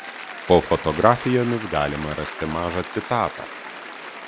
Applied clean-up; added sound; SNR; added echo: none; Applause / Cheering; 11 dB; none.